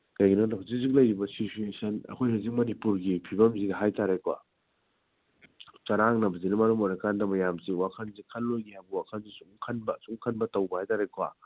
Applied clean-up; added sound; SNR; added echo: none; none; none; none.